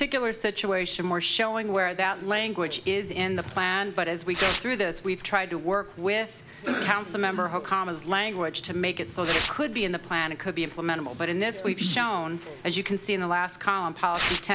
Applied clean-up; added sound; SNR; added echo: none; Tearing; 11 dB; none.